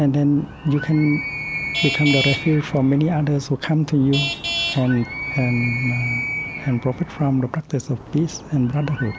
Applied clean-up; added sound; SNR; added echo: none; Traffic noise, roadway noise / Vehicle horn, car horn, honking + Animal; 7 dB; none.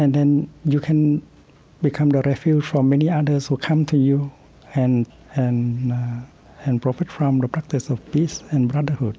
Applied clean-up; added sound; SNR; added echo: none; none; none; none.